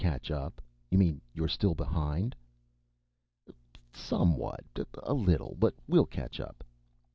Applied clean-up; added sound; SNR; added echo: none; none; none; none.